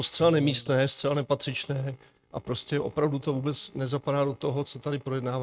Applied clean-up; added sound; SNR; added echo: neural mask model RNNoise.